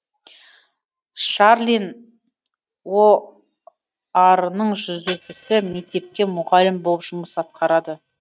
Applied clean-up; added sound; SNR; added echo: neural mask model RNNoise.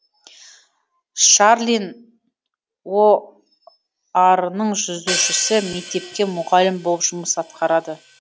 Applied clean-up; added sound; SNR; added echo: none; Hi-hat; 10 dB; none.